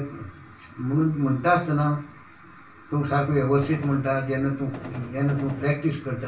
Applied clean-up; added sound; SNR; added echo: none; Gunshot, gunfire; 14 dB; reverberation time 0.3 s.